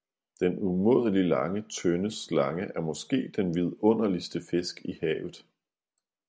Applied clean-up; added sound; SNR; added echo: none; none; none; none.